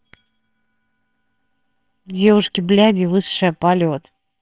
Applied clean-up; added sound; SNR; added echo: neural separator model SepFormer WHAMR!.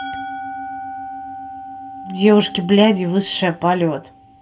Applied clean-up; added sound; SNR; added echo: none; Musical instrument; 13 dB; reverberation time 0.2 s.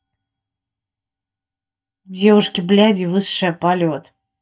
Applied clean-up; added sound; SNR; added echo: neural mask model DeepFilterNet 3.